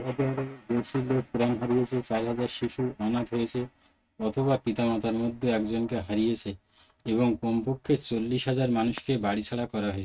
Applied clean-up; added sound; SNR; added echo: neural mask model RNNoise.